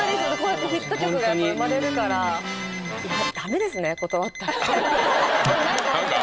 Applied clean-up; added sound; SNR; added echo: none; Alarm + Drum; 13 dB; none.